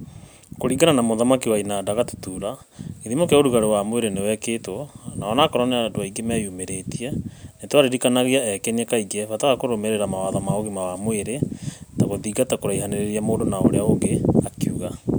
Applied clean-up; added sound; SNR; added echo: none; none; none; none.